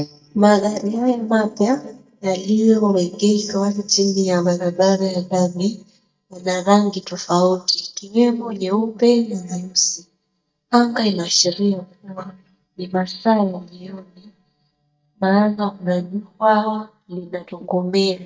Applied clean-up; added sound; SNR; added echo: neural mask model DeepFilterNet 3.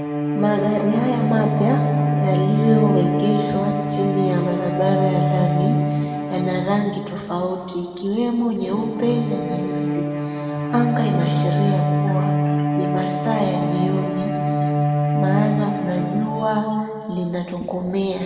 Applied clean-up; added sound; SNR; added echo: none; Bowed string instrument; 0 dB; reverberation time 2.2 s.